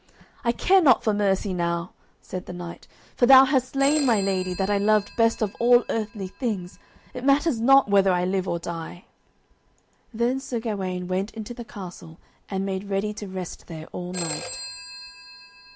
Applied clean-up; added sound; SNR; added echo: none; Telephone; 17 dB; none.